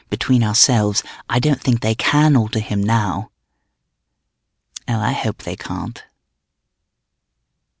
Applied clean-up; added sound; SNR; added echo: none; none; none; none.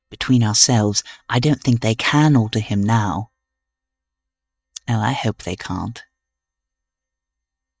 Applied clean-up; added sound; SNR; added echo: neural mask model DeepFilterNet 3.